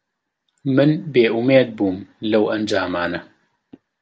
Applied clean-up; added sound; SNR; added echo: none; none; none; none.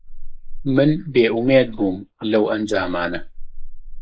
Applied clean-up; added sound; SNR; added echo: neural mask model Resemble Enhance denoiser.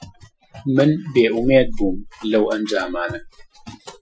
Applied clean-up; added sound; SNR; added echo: classical method Wiener filter.